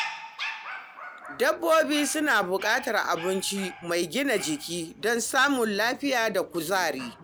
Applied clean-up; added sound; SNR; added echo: none; Dog; 14 dB; none.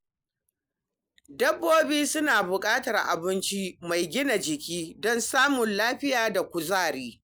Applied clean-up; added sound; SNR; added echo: none; none; none; none.